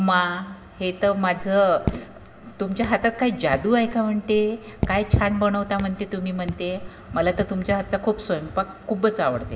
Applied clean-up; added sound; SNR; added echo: none; Raindrop / Drip; 11 dB; reverberation time 1.6 s.